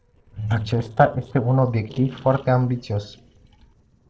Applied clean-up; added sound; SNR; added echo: neural separator model SepFormer DNS4.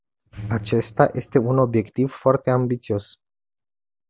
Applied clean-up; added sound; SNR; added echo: none; none; none; none.